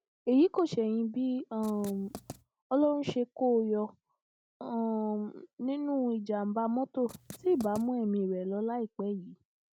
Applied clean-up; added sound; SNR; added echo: none; Writing; 17 dB; none.